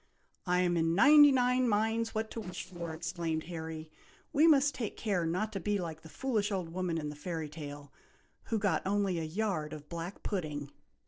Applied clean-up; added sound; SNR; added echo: neural separator model SepFormer DNS4.